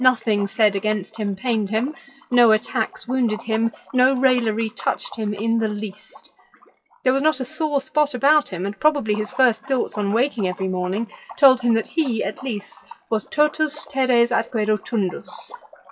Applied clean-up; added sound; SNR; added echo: classical method WPE with log-MMSE.